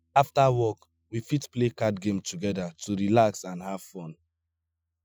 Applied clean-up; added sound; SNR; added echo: classical method Wiener filter.